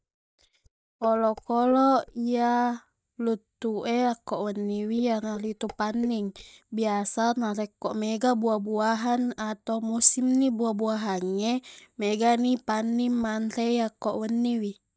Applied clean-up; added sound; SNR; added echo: neural mask model DeepFilterNet 3.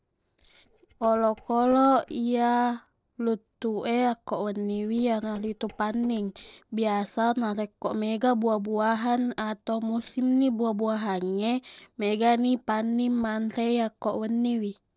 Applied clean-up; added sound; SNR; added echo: neural separator model SepFormer DNS4.